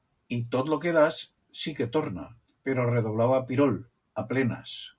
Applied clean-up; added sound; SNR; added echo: none; none; none; none.